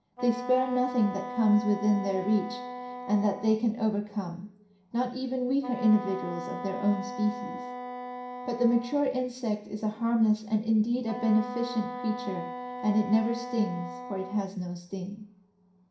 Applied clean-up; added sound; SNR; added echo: none; Wind instrument, woodwind instrument; 11 dB; reverberation time 0.5 s.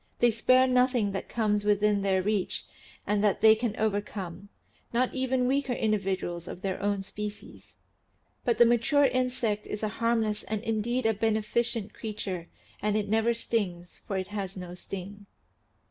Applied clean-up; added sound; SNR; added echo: none; none; none; none.